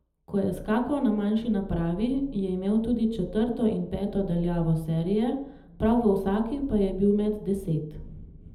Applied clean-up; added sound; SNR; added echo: none; none; none; reverberation time 0.8 s.